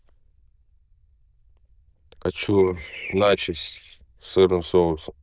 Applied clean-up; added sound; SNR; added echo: neural diffusion model UNIVERSE++.